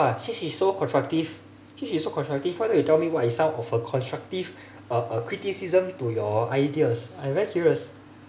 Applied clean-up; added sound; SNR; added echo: none; none; none; none.